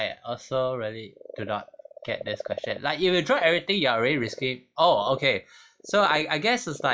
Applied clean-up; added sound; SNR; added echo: classical method log-MMSE.